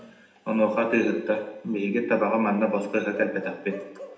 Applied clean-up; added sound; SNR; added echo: none; Bark / Livestock, farm animals, working animals; 16 dB; reverberation time 0.8 s.